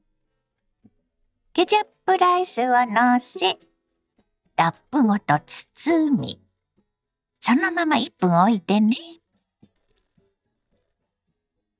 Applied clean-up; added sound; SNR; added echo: neural mask model DeepFilterNet 3.